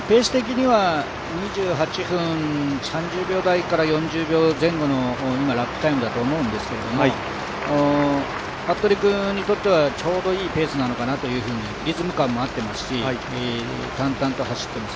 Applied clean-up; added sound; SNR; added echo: none; none; none; none.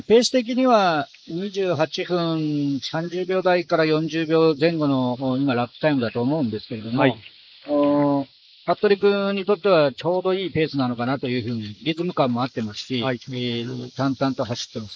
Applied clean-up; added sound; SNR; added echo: neural mask model Resemble Enhance denoiser.